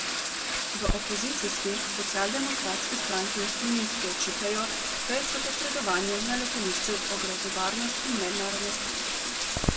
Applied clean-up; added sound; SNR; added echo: none; Bathtub (filling or washing); -3 dB; reverberation time 1.0 s.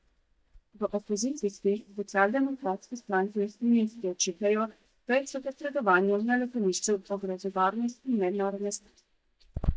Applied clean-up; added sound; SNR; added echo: neural mask model DeepFilterNet 3.